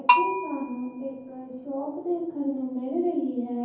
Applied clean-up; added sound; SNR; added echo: none; Bell; -1 dB; reverberation time 0.9 s.